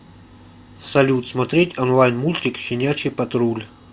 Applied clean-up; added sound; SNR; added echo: none; none; none; none.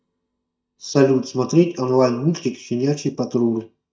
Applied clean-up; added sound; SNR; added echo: neural mask model DeepFilterNet 3.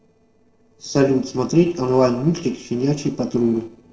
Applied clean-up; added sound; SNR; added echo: neural separator model SepFormer DNS4.